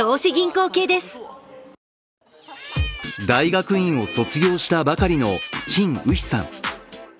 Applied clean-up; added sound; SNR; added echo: none; Cat; 14 dB; none.